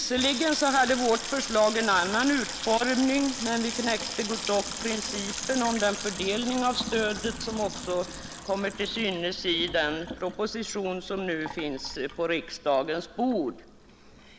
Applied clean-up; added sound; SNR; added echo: none; Sink (filling or washing) / Water tap, faucet; 9 dB; none.